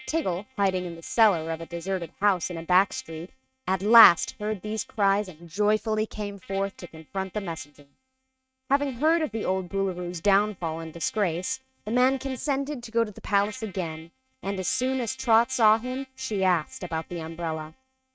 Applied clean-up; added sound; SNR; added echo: neural mask model RNNoise.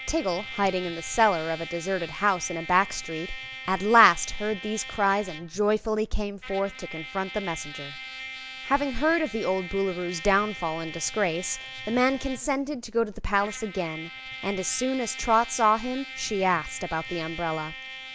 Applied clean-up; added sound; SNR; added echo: none; Trumpet; 13 dB; none.